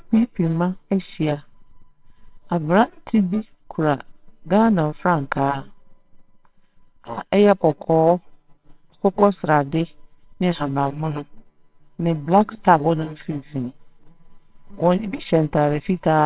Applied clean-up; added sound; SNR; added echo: neural separator model SepFormer WHAMR!.